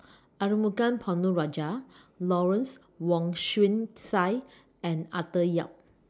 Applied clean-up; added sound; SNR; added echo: none; none; none; none.